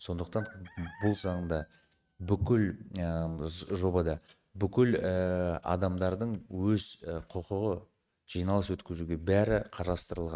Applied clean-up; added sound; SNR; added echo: neural mask model RNNoise.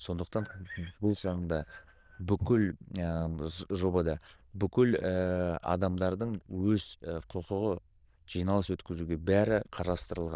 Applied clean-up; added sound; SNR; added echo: neural diffusion model UNIVERSE++.